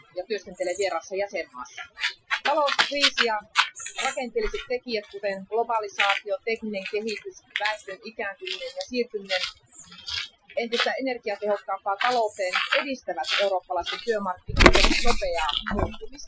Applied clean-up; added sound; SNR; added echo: classical method Wiener filter.